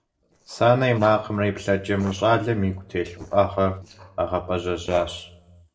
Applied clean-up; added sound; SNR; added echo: neural separator model SepFormer DNS4.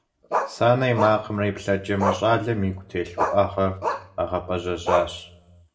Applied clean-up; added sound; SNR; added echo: none; Bark; 6 dB; reverberation time 0.4 s.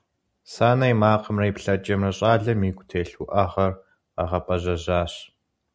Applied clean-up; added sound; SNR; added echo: none; none; none; none.